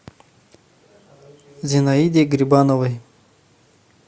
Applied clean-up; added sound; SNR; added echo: none; none; none; none.